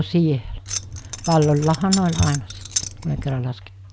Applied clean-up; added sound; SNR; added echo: none; Keys jangling; 9 dB; none.